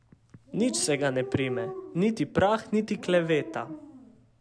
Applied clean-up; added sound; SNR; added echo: none; Dog; 13 dB; none.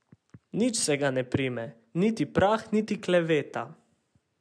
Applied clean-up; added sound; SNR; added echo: none; none; none; none.